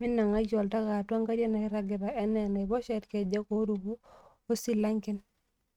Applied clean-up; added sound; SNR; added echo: neural mask model RNNoise.